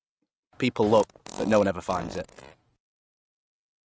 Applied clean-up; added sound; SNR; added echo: neural mask model RNNoise.